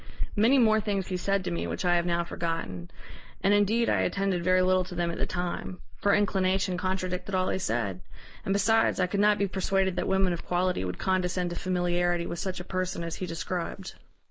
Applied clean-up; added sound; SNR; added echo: neural mask model Resemble Enhance denoiser.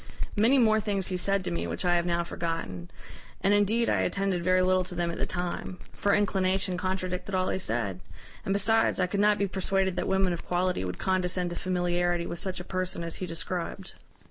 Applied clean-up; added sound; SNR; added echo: none; Bell; 2 dB; none.